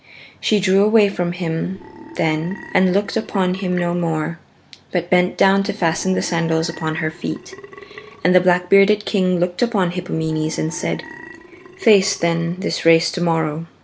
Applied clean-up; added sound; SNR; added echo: none; Burping, eructation; 18 dB; none.